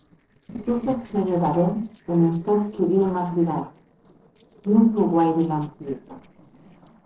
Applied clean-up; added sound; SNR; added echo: neural separator model SepFormer DNS4.